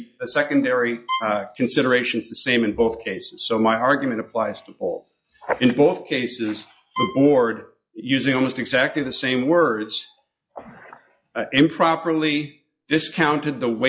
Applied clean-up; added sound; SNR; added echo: classical method log-MMSE.